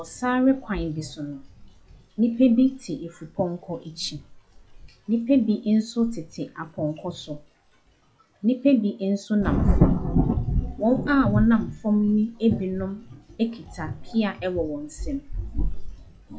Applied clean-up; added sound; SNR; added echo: classical method log-MMSE.